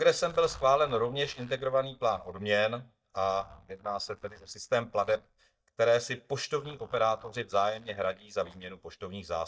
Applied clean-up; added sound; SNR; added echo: neural mask model DeepFilterNet 3.